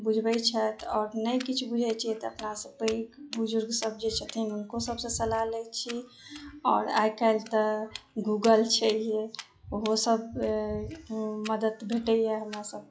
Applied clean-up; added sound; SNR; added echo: classical method log-MMSE.